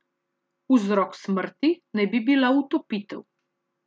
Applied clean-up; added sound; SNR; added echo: none; none; none; none.